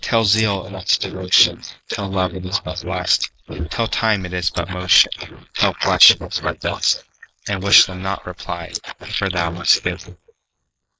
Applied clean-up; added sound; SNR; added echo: neural mask model Resemble Enhance denoiser.